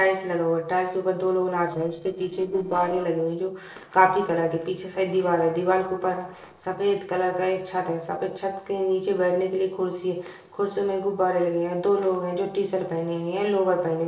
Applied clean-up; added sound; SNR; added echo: neural separator model SepFormer DNS4.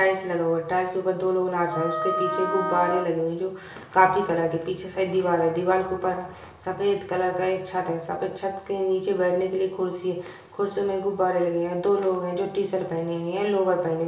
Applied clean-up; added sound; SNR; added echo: none; Wind instrument, woodwind instrument; 3 dB; reverberation time 0.7 s.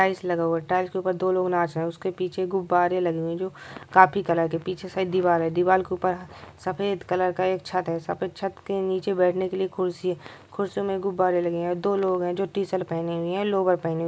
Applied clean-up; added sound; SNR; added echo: none; none; none; none.